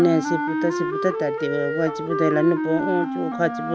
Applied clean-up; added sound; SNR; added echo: none; Wind instrument, woodwind instrument; 3 dB; none.